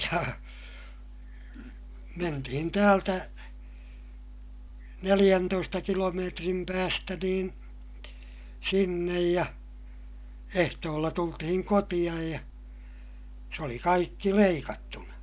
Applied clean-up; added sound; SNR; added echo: none; none; none; none.